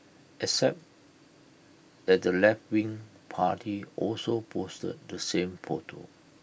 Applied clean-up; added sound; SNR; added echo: none; none; none; none.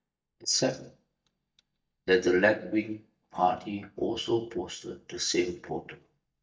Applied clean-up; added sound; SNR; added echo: neural mask model DeepFilterNet 3.